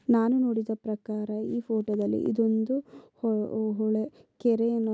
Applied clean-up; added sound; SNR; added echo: none; none; none; none.